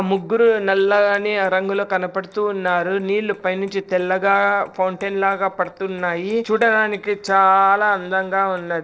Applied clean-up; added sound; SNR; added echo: neural separator model SepFormer DNS4.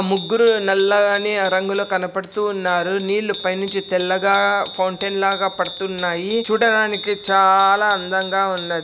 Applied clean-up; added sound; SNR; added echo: none; Bicycle bell; 14 dB; none.